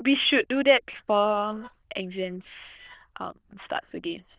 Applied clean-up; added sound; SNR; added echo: neural diffusion model UNIVERSE++.